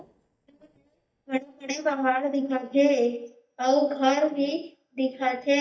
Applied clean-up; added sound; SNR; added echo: neural mask model DeepFilterNet 3.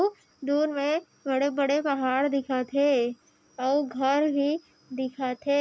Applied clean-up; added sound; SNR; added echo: none; none; none; none.